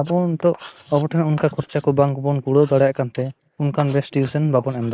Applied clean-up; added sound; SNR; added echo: neural mask model Resemble Enhance denoiser.